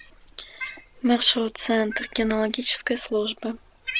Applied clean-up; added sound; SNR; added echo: none; Cat; 13 dB; none.